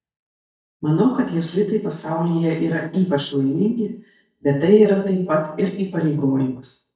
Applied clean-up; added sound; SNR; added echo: neural mask model DeepFilterNet 3.